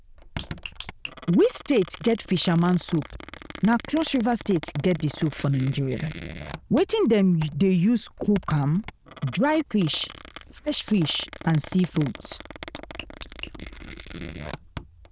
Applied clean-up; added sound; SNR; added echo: neural diffusion model UNIVERSE++.